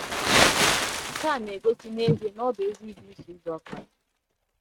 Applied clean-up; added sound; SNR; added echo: neural mask model RNNoise.